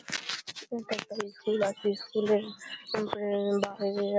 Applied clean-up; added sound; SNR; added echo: none; none; none; none.